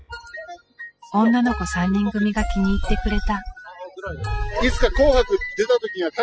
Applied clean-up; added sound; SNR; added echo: classical method spectral subtraction.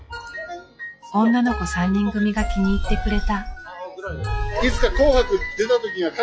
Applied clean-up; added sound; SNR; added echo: classical method log-MMSE.